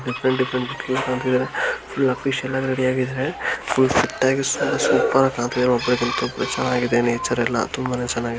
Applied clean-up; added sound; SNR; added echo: none; Chicken, rooster; 14 dB; none.